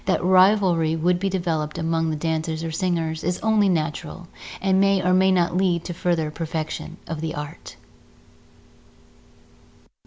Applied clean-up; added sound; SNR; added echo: none; none; none; none.